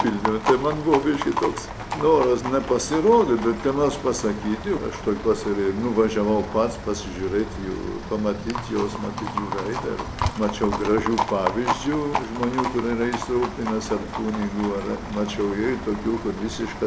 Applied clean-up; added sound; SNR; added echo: none; Livestock, farm animals, working animals; 7 dB; none.